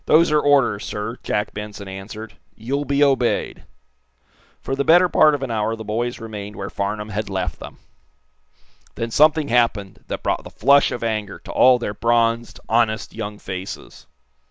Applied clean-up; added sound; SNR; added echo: none; none; none; none.